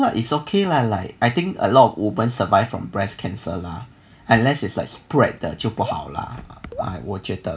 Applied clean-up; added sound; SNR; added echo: none; Raindrop / Drip; 13 dB; none.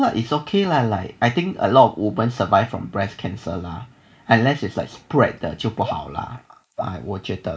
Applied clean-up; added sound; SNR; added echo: neural mask model Resemble Enhance denoiser.